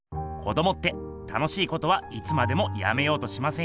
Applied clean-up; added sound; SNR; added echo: none; none; none; none.